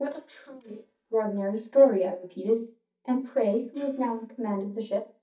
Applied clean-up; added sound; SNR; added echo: neural mask model DeepFilterNet 3.